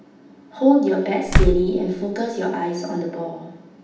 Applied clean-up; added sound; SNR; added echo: none; Slam; -2 dB; reverberation time 0.8 s.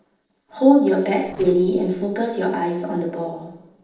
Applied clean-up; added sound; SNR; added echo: neural separator model SepFormer DNS4.